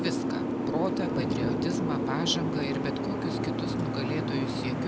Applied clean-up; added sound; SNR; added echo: none; Boat, Water vehicle; -5 dB; none.